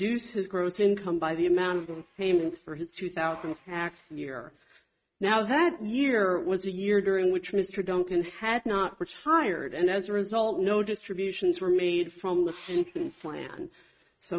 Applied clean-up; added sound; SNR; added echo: neural mask model RNNoise.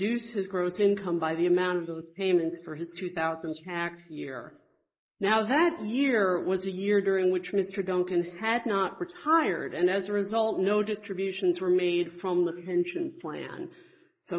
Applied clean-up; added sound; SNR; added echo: neural mask model Resemble Enhance denoiser.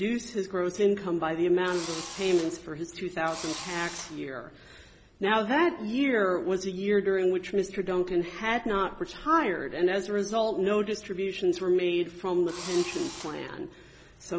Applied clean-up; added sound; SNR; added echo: none; Engine / Drill; 13 dB; none.